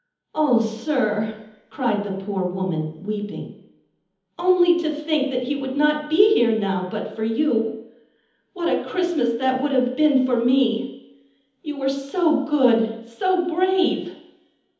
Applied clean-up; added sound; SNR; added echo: none; none; none; reverberation time 1.3 s.